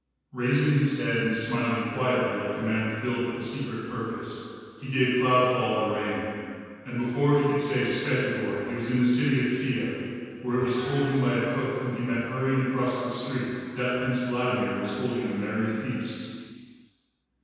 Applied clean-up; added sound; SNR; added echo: none; Screech; 17 dB; reverberation time 2.1 s.